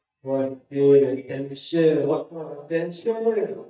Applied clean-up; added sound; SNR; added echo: neural mask model DeepFilterNet 3.